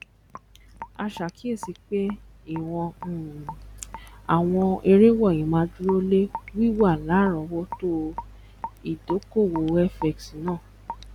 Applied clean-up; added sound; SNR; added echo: none; Raindrop / Drip; 17 dB; none.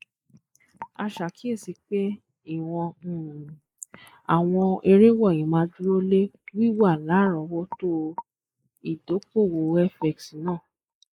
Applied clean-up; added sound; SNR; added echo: neural mask model Resemble Enhance denoiser.